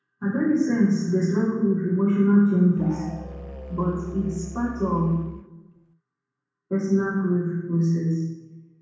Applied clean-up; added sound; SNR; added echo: none; Musical instrument; 15 dB; reverberation time 1.1 s.